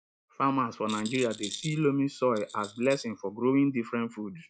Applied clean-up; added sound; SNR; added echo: classical method log-MMSE.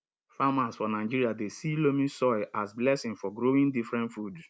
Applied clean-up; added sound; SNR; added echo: none; none; none; none.